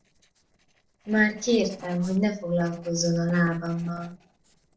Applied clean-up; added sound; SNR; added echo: neural separator model SepFormer DNS4.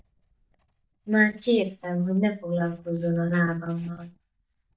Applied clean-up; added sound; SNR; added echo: neural mask model DeepFilterNet 3.